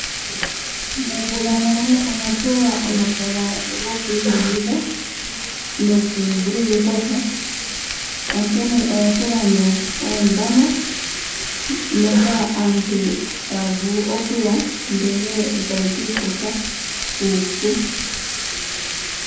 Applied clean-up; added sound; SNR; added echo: none; Frying (food); 5 dB; reverberation time 1.2 s.